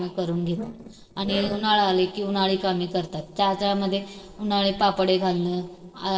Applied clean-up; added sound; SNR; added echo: neural separator model SepFormer DNS4.